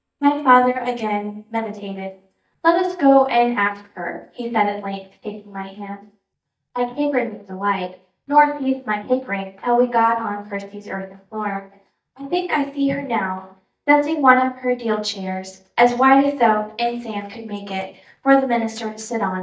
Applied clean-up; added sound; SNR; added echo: neural mask model DeepFilterNet 3.